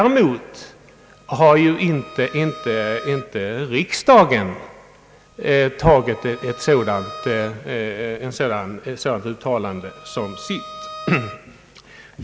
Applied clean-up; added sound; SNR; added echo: none; Bowed string instrument; 19 dB; none.